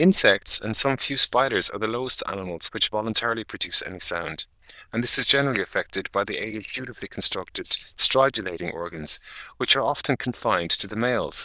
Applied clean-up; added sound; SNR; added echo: neural diffusion model UNIVERSE++.